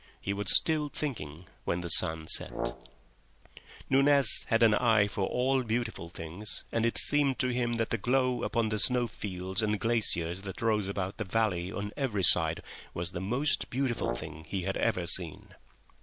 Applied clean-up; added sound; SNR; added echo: none; Brass instrument; 8 dB; none.